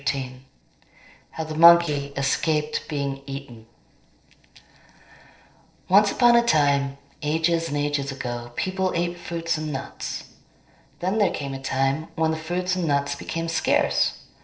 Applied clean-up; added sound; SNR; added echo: neural separator model SepFormer DNS4.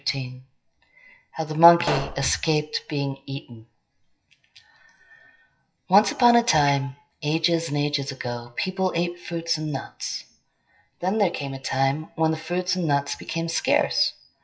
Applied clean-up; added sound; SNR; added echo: classical method WPE with log-MMSE.